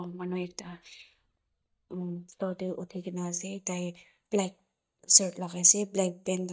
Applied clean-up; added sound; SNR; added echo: neural mask model DeepFilterNet 3.